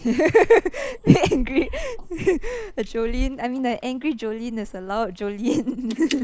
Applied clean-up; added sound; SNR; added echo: neural mask model Resemble Enhance denoiser.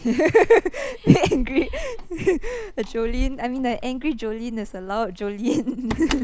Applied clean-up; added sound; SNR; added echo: none; Keys jangling; 10 dB; none.